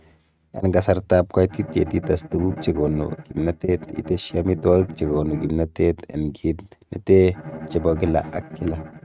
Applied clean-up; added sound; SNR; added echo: neural mask model RNNoise.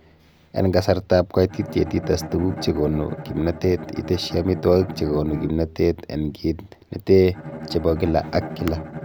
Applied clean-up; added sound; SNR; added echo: none; Bowed string instrument; 13 dB; none.